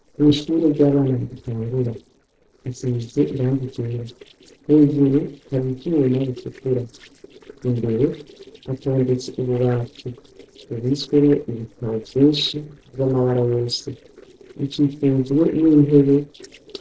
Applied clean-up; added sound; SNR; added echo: neural separator model SepFormer DNS4.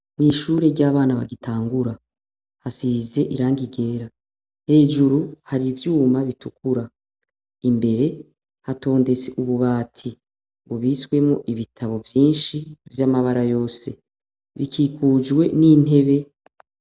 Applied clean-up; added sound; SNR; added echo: none; none; none; none.